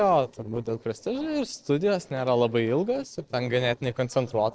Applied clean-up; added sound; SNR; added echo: neural separator model SepFormer DNS4.